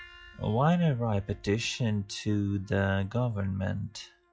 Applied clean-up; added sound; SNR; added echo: classical method log-MMSE.